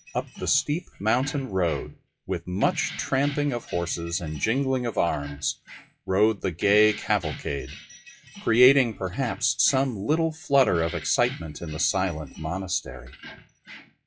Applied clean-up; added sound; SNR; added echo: classical method WPE with log-MMSE.